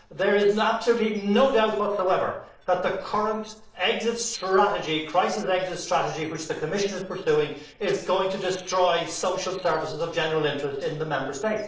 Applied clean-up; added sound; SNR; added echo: neural separator model SepFormer DNS4.